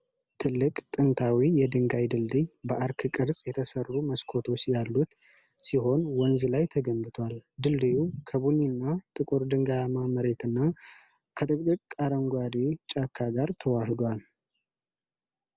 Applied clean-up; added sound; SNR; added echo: none; none; none; none.